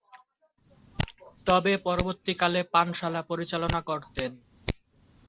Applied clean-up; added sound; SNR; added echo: none; Hands; 8 dB; none.